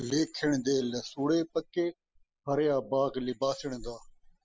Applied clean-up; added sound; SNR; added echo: classical method spectral subtraction.